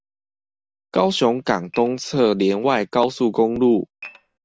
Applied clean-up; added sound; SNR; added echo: none; Dishes, pots, and pans / Glass; 19 dB; none.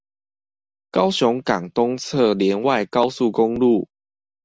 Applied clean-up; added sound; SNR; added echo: none; none; none; none.